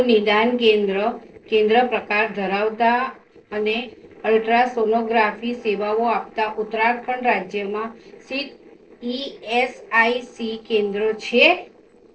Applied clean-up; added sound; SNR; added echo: neural separator model SepFormer DNS4.